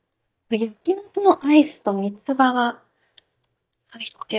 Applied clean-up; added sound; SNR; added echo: neural mask model DeepFilterNet 3.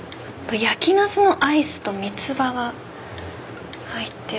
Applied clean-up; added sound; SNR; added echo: none; none; none; none.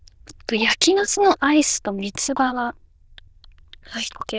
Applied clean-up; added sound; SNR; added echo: neural diffusion model UNIVERSE++.